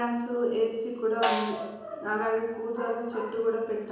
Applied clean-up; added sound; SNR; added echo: none; Snare drum; 7 dB; reverberation time 1.0 s.